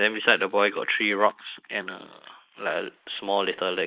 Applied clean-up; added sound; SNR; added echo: neural mask model Resemble Enhance denoiser.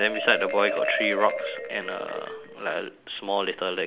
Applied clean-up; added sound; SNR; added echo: none; Marimba, xylophone; 6 dB; none.